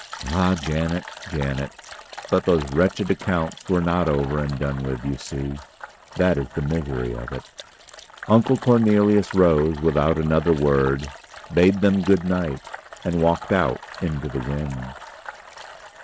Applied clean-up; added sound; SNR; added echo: neural mask model RNNoise.